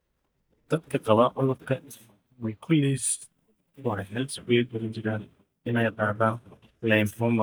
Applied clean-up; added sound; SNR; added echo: neural mask model DeepFilterNet 3.